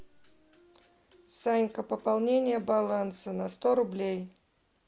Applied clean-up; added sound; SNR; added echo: none; none; none; none.